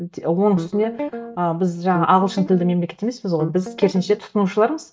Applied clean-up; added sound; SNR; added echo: neural mask model DeepFilterNet 3.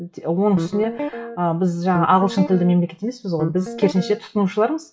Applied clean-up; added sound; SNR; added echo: classical method WPE with log-MMSE.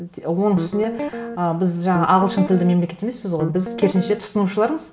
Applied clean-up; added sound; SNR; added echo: none; Guitar; 9 dB; reverberation time 0.4 s.